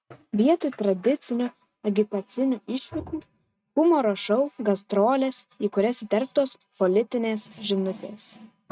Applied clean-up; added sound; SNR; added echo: neural mask model RNNoise.